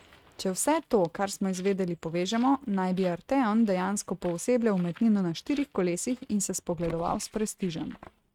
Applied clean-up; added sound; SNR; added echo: neural mask model RNNoise.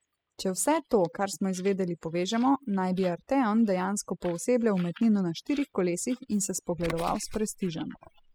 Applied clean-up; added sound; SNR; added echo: classical method spectral subtraction.